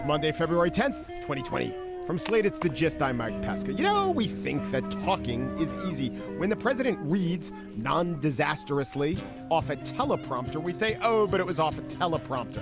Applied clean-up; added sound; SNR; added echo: none; Coin (dropping); 16 dB; none.